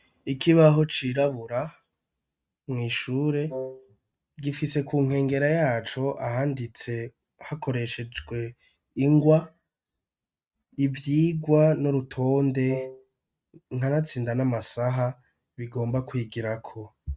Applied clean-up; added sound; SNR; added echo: neural mask model RNNoise.